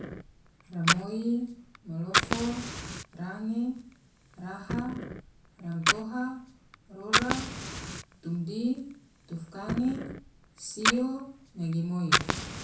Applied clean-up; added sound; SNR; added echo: none; Fire; -1 dB; reverberation time 0.5 s.